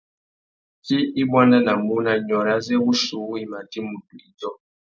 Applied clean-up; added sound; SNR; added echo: none; none; none; none.